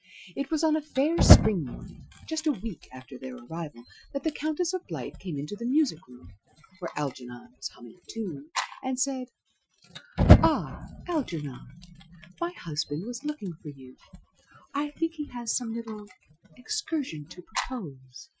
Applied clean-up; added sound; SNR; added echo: classical method Wiener filter.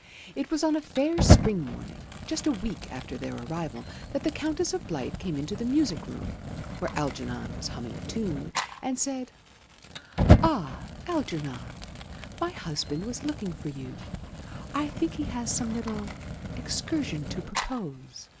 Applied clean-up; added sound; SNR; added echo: none; Fire; -1 dB; none.